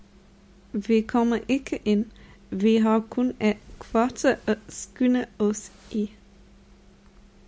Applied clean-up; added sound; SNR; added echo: none; none; none; none.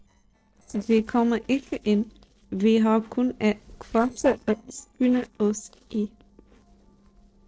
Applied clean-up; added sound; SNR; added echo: neural separator model SepFormer DNS4.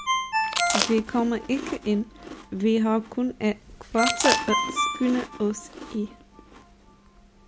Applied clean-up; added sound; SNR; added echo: none; Chewing, mastication + Ringtone; 2 dB; none.